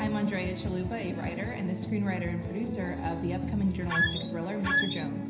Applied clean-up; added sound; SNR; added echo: none; Squeak; -1 dB; reverberation time 0.9 s.